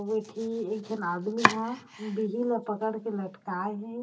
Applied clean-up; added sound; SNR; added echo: none; Domestic sounds, home sounds; 4 dB; reverberation time 0.2 s.